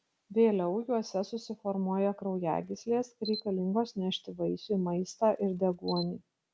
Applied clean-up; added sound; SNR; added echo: none; Camera; 18 dB; none.